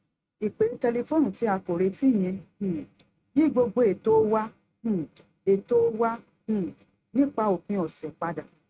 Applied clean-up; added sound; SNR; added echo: neural mask model RNNoise.